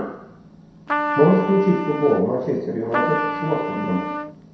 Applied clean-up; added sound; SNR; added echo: none; Trumpet; 5 dB; reverberation time 0.7 s.